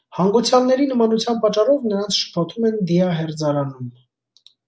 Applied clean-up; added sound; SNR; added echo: none; none; none; none.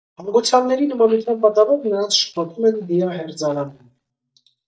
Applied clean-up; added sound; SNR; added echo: neural mask model DeepFilterNet 3.